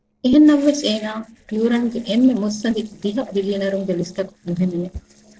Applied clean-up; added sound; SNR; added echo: neural separator model SepFormer DNS4.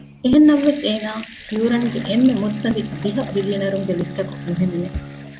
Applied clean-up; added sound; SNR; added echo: none; Sink (filling or washing) / Water tap, faucet / Liquid + Bowed string instrument; 13 dB; none.